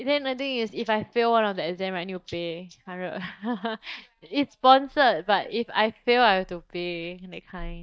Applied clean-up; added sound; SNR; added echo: neural mask model DeepFilterNet 3.